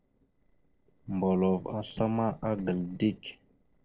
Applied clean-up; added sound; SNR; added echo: neural separator model SepFormer DNS4.